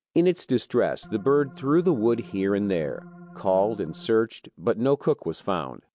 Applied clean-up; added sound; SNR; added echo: none; Organ; 19 dB; none.